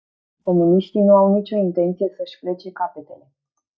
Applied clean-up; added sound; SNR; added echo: neural mask model DeepFilterNet 3.